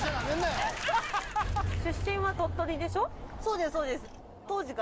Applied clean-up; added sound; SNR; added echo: none; Meow; 17 dB; none.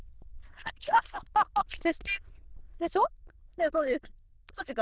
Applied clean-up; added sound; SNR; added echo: neural diffusion model UNIVERSE++.